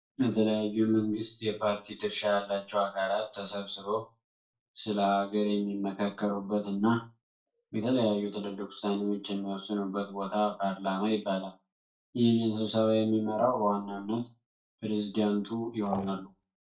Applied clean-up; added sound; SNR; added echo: neural mask model DeepFilterNet 3.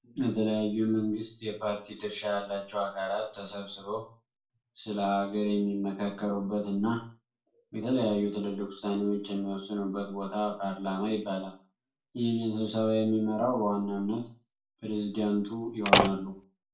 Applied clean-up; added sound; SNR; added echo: none; Slam; -5 dB; reverberation time 0.3 s.